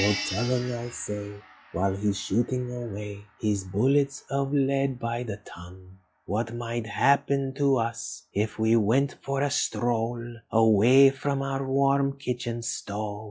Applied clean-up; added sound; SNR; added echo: classical method log-MMSE.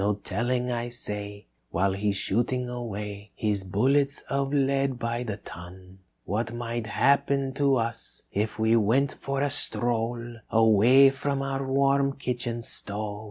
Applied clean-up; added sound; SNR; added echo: none; none; none; none.